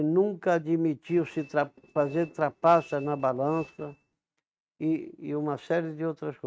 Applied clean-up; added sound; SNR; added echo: neural mask model RNNoise.